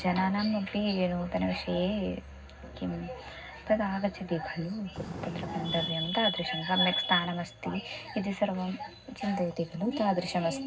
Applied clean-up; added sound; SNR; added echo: none; Fire; 13 dB; reverberation time 0.4 s.